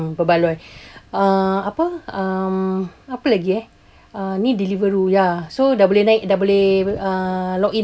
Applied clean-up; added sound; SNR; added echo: none; none; none; none.